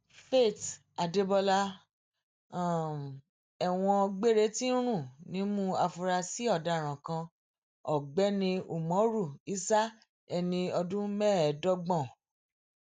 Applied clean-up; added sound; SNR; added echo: none; none; none; none.